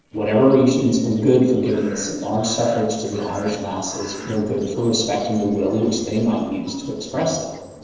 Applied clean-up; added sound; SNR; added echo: neural separator model SepFormer DNS4.